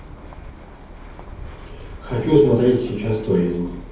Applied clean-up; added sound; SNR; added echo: none; Bird; 14 dB; reverberation time 0.7 s.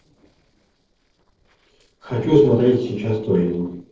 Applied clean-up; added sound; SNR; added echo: neural separator model SepFormer DNS4.